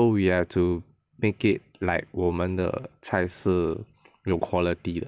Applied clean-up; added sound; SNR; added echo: none; none; none; none.